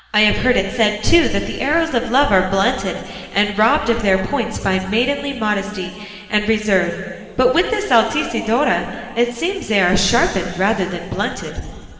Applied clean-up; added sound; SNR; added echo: none; none; none; reverberation time 2.2 s.